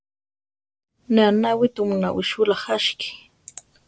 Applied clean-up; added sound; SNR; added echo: none; none; none; none.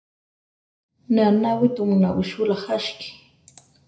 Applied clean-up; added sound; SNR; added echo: none; none; none; reverberation time 0.5 s.